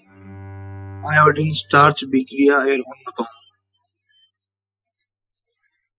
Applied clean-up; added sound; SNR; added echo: classical method spectral subtraction.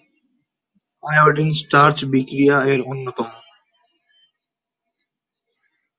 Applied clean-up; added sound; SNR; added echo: none; none; none; none.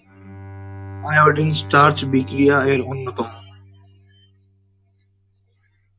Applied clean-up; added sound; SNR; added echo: none; Bowed string instrument; 15 dB; none.